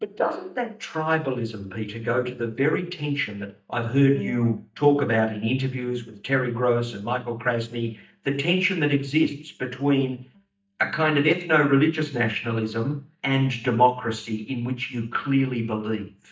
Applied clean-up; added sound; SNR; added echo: neural mask model DeepFilterNet 3.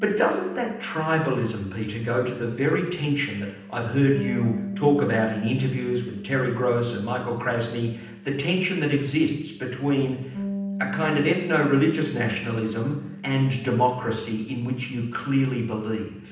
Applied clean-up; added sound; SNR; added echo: none; Bass guitar; 12 dB; reverberation time 0.9 s.